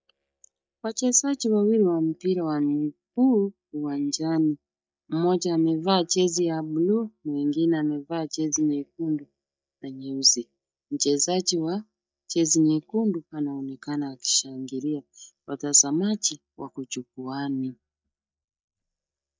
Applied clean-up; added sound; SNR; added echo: neural mask model DeepFilterNet 3.